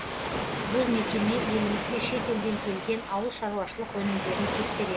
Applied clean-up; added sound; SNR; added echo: none; Waves, surf; 2 dB; none.